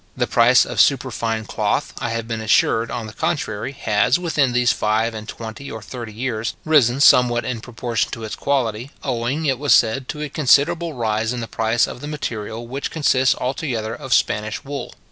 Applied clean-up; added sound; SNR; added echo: none; none; none; none.